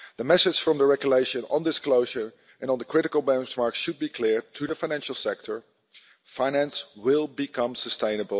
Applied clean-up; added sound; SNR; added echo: none; none; none; none.